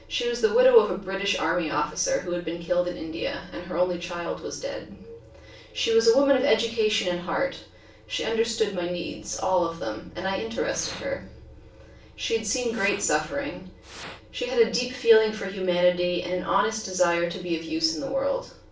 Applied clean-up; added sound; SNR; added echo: none; Fire; 15 dB; reverberation time 0.3 s.